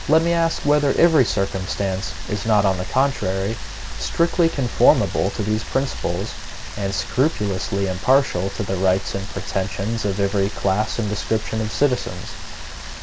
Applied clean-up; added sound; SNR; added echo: none; Rain; 15 dB; none.